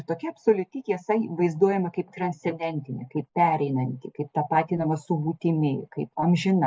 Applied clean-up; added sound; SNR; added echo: none; none; none; none.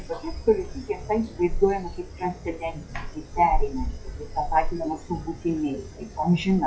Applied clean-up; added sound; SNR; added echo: classical method log-MMSE.